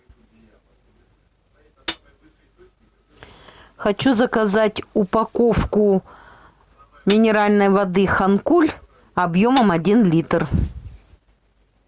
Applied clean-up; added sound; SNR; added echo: none; Hi-hat; 11 dB; none.